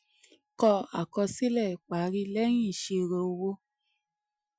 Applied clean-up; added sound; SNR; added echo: classical method Wiener filter.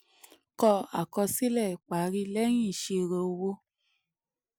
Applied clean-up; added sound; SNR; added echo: none; none; none; none.